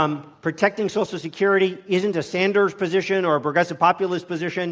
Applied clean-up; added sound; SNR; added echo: none; none; none; none.